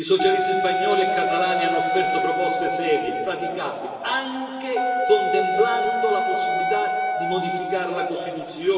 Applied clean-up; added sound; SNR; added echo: none; Wind instrument, woodwind instrument; 0 dB; reverberation time 2.8 s.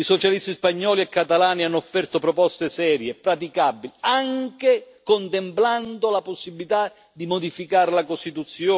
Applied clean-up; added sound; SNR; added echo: none; none; none; none.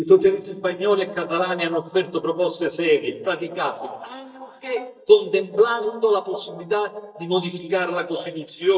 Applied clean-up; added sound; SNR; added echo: neural mask model DeepFilterNet 3.